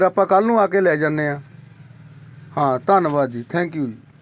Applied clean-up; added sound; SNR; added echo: none; none; none; none.